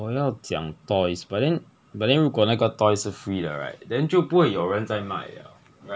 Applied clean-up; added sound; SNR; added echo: none; none; none; none.